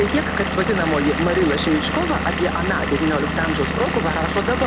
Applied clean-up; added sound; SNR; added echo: none; Engine / Vehicle; 1 dB; none.